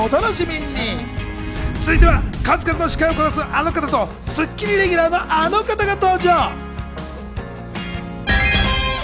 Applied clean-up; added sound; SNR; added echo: none; Thunder / Rain; 6 dB; none.